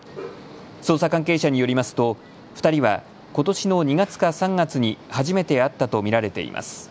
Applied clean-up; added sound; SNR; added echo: none; none; none; none.